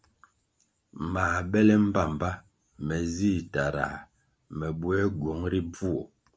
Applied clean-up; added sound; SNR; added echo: none; none; none; none.